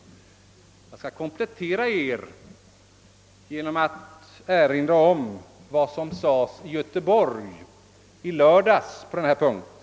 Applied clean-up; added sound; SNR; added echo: none; none; none; none.